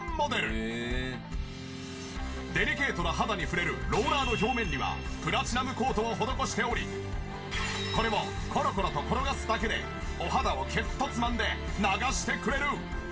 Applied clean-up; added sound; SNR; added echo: none; none; none; reverberation time 0.2 s.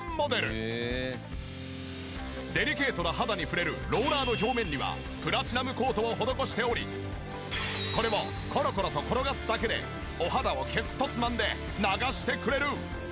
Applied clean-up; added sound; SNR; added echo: none; none; none; none.